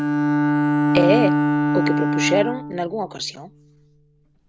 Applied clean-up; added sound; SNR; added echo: none; Bowed string instrument; -4 dB; none.